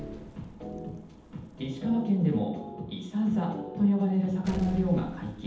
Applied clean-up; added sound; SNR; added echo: none; Explosion; 18 dB; reverberation time 0.8 s.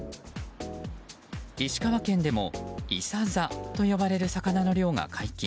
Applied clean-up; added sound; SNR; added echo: none; none; none; none.